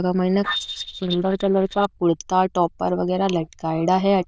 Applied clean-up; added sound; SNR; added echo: neural diffusion model UNIVERSE++.